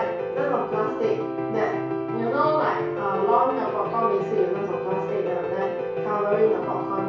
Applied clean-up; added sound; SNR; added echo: none; Piano; 3 dB; reverberation time 0.6 s.